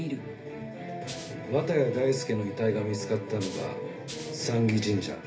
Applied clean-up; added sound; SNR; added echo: none; Rattle (instrument); 15 dB; reverberation time 0.3 s.